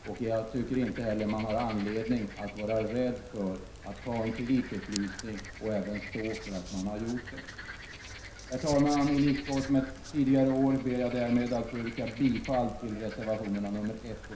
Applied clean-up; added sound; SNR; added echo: none; Frog; 12 dB; reverberation time 0.5 s.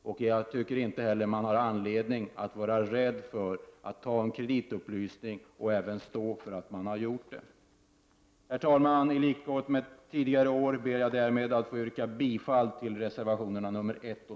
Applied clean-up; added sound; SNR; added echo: none; none; none; none.